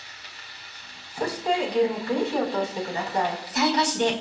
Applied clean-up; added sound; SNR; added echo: none; none; none; reverberation time 0.7 s.